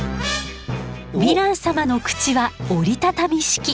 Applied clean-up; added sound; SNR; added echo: none; none; none; none.